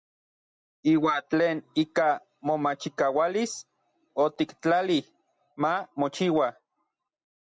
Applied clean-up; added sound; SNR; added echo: none; none; none; none.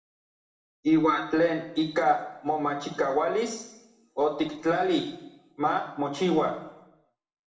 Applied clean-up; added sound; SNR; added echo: none; none; none; reverberation time 0.8 s.